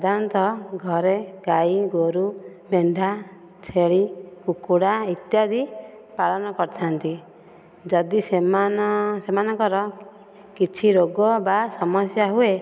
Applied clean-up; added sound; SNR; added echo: none; none; none; none.